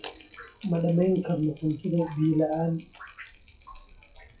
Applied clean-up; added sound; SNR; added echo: classical method WPE with log-MMSE.